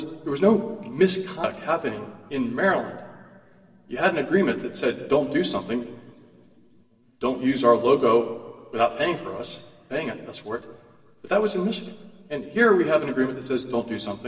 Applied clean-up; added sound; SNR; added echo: none; none; none; reverberation time 2.9 s.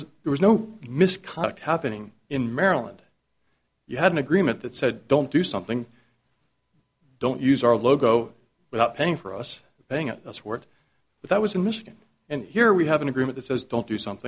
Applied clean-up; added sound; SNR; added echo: none; none; none; none.